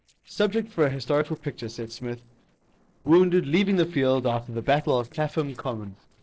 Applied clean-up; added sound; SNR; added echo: neural separator model SepFormer DNS4.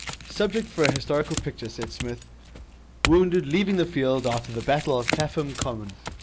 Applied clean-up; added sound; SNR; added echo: none; Chink, clink / Domestic sounds, home sounds; 8 dB; none.